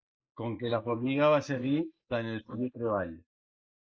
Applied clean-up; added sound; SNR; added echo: neural mask model Resemble Enhance denoiser.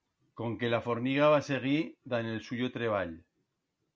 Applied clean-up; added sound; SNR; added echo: none; none; none; none.